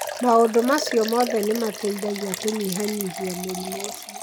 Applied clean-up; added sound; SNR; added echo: none; Liquid; 9 dB; none.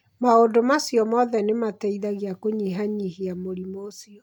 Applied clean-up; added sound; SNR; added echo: none; none; none; none.